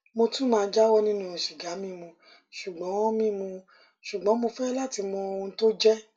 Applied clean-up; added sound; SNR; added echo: none; none; none; reverberation time 0.2 s.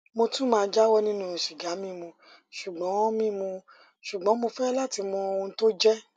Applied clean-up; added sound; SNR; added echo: none; none; none; none.